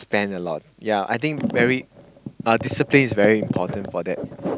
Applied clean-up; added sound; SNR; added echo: none; none; none; none.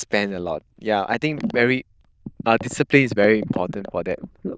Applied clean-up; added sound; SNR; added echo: neural diffusion model UNIVERSE++.